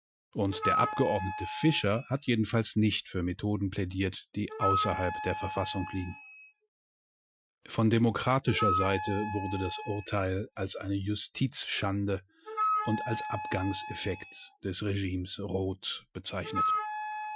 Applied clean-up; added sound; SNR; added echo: classical method Wiener filter.